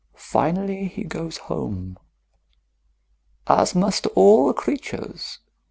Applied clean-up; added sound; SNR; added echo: none; none; none; none.